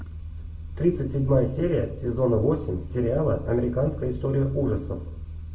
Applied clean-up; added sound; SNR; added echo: none; none; none; reverberation time 0.2 s.